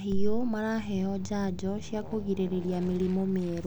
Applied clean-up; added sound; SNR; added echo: none; Aircraft; 19 dB; none.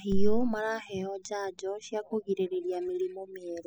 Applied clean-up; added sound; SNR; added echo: classical method spectral subtraction.